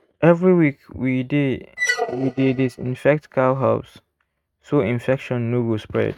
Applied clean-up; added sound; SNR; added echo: neural mask model RNNoise.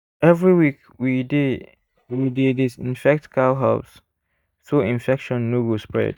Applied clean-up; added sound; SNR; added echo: neural mask model DeepFilterNet 3.